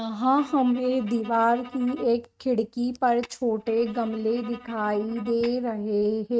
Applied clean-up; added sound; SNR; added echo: neural mask model RNNoise.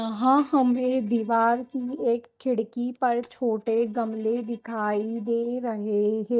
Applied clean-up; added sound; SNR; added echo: neural mask model DeepFilterNet 3.